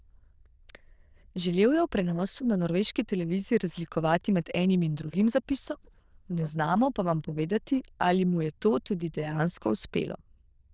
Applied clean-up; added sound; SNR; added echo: neural diffusion model UNIVERSE++.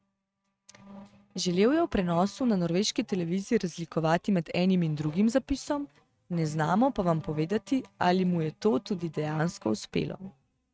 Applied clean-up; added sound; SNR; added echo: neural mask model RNNoise.